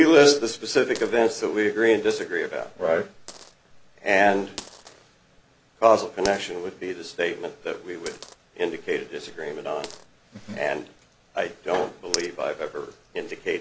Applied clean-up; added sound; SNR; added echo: none; Coin (dropping); 19 dB; none.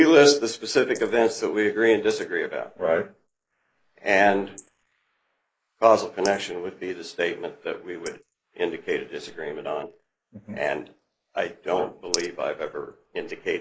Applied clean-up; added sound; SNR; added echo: neural mask model Resemble Enhance denoiser.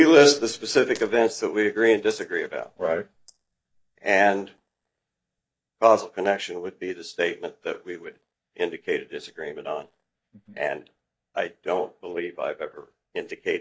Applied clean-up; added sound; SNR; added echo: neural mask model DeepFilterNet 3.